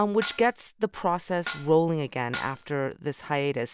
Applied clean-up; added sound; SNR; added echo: none; Dishes, pots, and pans; 11 dB; none.